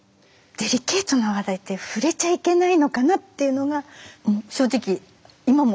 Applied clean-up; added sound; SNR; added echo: none; none; none; none.